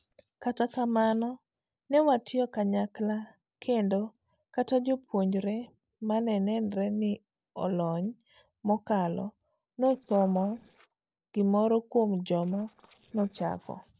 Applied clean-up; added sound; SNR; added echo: neural separator model SepFormer DNS4.